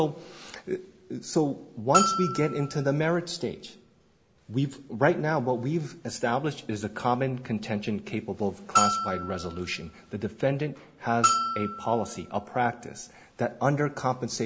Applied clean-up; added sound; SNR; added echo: none; Bell; 2 dB; none.